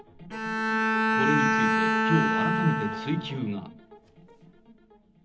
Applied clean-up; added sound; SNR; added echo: none; Bowed string instrument; -4 dB; reverberation time 0.4 s.